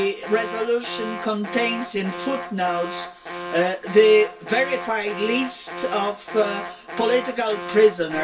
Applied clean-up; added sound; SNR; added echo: none; Alarm; 10 dB; reverberation time 0.2 s.